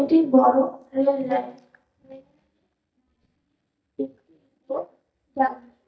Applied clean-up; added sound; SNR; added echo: neural mask model DeepFilterNet 3.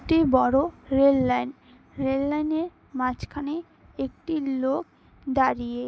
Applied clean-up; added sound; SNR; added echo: none; none; none; none.